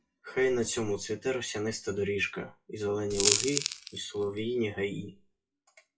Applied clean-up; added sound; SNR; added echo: classical method WPE with log-MMSE.